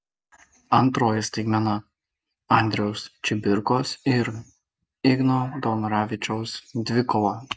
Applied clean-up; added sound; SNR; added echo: none; none; none; none.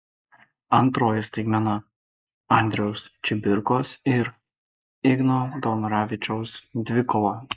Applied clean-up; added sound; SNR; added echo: neural mask model Resemble Enhance denoiser.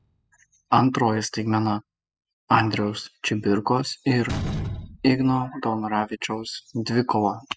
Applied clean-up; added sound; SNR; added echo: classical method spectral subtraction.